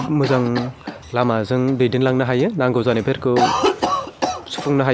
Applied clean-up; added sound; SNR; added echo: none; Cough; 6 dB; none.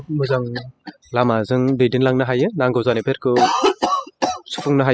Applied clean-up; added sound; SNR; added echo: classical method spectral subtraction.